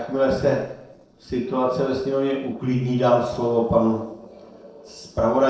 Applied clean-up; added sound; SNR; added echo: neural separator model SepFormer DNS4.